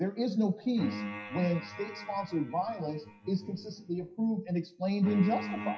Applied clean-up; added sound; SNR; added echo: classical method WPE with log-MMSE.